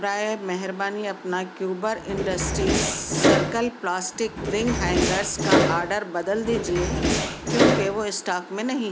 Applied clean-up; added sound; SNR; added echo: none; Door; -3 dB; none.